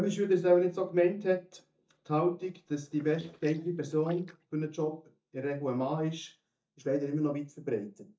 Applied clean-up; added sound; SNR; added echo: neural mask model DeepFilterNet 3.